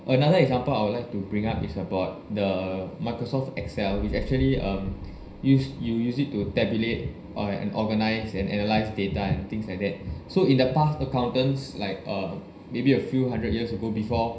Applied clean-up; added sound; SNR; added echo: none; Boom; 12 dB; reverberation time 0.5 s.